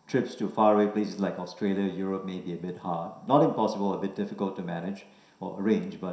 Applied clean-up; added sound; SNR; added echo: none; none; none; reverberation time 0.7 s.